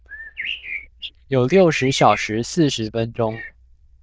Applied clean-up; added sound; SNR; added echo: neural diffusion model UNIVERSE++.